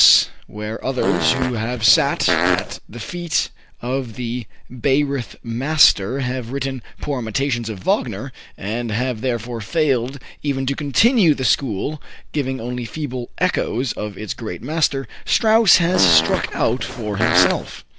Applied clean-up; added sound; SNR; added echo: none; Fart; 3 dB; none.